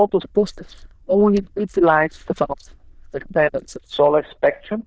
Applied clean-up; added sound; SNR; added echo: neural diffusion model UNIVERSE++.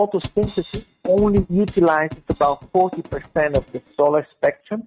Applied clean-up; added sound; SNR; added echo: neural mask model RNNoise.